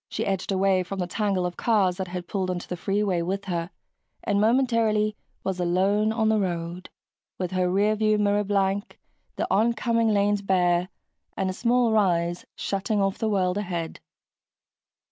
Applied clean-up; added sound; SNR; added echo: none; none; none; none.